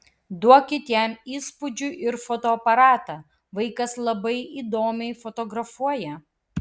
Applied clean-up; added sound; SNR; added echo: none; none; none; none.